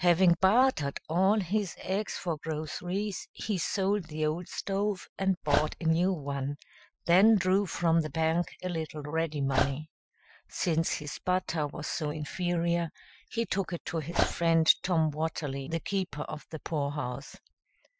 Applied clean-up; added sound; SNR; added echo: classical method Wiener filter.